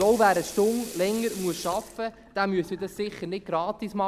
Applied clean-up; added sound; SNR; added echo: none; Sink (filling or washing) / Water tap, faucet; 17 dB; none.